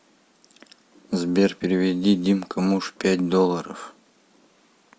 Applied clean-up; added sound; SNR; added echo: none; none; none; none.